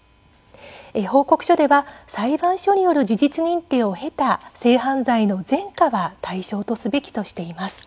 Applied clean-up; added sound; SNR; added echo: none; none; none; none.